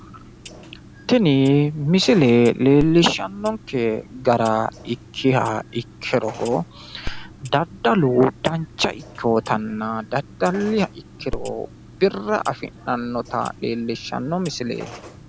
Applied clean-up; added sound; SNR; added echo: none; Telephone + Clock; 17 dB; none.